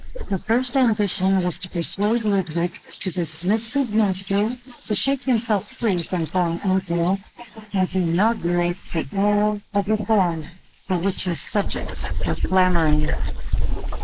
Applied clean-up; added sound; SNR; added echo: neural mask model Resemble Enhance denoiser.